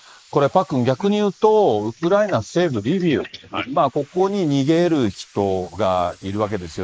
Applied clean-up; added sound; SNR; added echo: neural mask model Resemble Enhance denoiser.